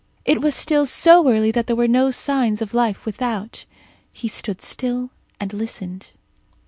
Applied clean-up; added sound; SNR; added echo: none; none; none; none.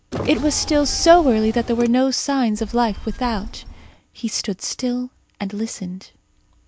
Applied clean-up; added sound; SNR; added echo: none; Telephone + Car; 10 dB; none.